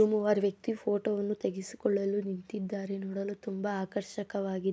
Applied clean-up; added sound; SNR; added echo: none; none; none; none.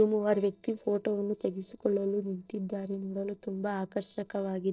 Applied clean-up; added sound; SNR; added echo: neural separator model SepFormer DNS4.